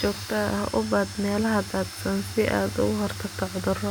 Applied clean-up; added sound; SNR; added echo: none; Domestic sounds, home sounds; 13 dB; none.